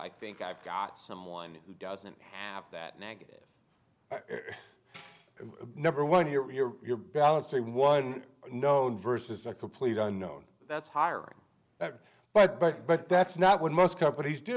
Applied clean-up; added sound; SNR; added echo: none; Tambourine; 15 dB; none.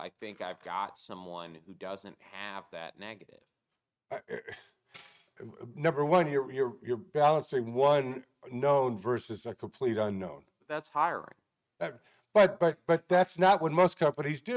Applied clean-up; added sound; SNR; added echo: neural mask model RNNoise.